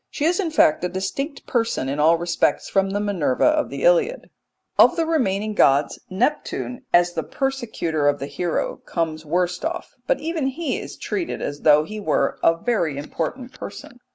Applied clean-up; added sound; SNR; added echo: none; none; none; none.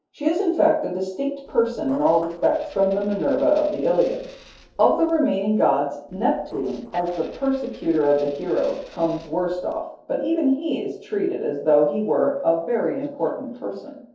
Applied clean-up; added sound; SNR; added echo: neural separator model SepFormer DNS4.